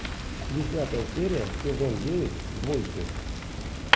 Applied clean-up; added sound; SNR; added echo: none; Fire; 0 dB; none.